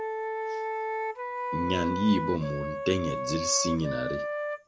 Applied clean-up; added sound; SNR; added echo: none; Wind instrument, woodwind instrument; 2 dB; none.